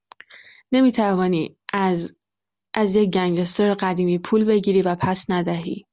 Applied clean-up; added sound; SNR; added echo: none; none; none; none.